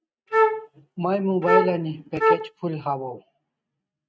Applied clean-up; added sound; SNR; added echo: neural mask model RNNoise.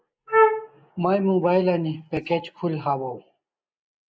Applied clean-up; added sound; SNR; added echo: neural mask model Resemble Enhance denoiser.